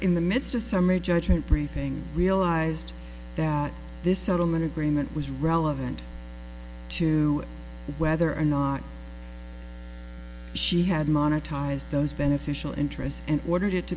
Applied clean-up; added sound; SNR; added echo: none; none; none; none.